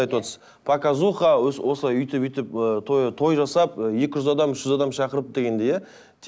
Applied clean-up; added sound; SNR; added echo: none; none; none; none.